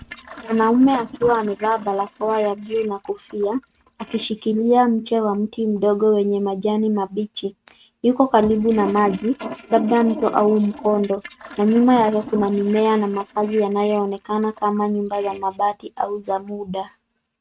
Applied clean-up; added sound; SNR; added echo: neural mask model RNNoise.